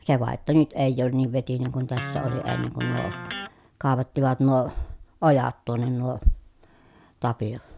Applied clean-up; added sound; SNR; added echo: none; Electric guitar; 11 dB; none.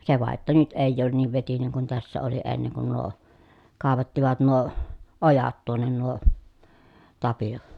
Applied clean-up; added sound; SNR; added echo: none; none; none; none.